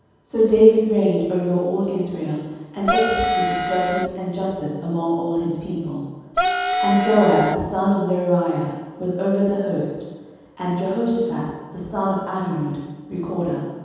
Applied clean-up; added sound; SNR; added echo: none; Wind instrument, woodwind instrument; 0 dB; reverberation time 1.2 s.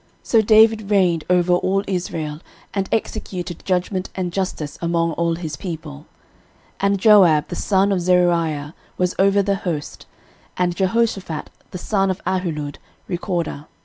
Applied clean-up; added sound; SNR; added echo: none; none; none; none.